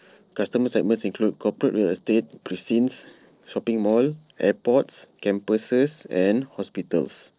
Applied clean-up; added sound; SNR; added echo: neural separator model SepFormer DNS4.